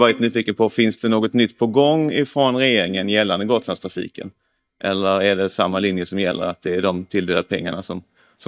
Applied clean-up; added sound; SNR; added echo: neural mask model DeepFilterNet 3.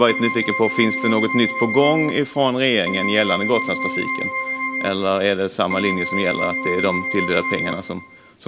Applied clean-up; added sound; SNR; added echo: none; Keyboard (musical); 5 dB; none.